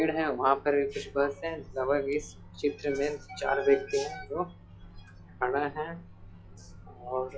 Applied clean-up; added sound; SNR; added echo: classical method log-MMSE.